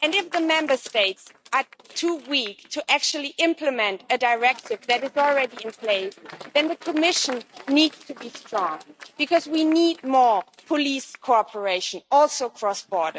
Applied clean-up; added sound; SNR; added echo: neural mask model RNNoise.